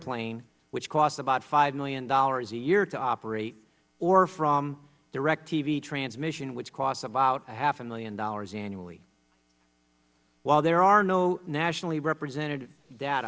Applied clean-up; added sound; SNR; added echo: none; none; none; none.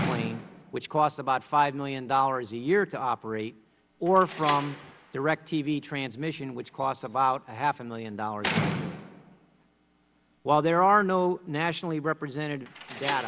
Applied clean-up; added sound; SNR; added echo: none; Slam; 11 dB; none.